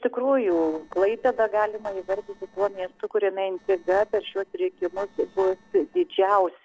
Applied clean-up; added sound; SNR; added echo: neural separator model SepFormer DNS4.